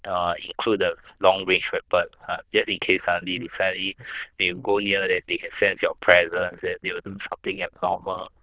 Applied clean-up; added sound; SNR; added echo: neural diffusion model UNIVERSE++.